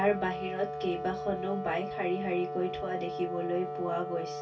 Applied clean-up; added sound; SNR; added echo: none; Wind instrument, woodwind instrument; 5 dB; reverberation time 0.2 s.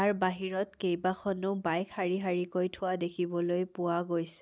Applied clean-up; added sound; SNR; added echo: none; none; none; none.